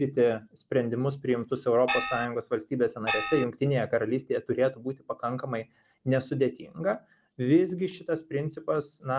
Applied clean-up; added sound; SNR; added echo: none; Gong; 2 dB; none.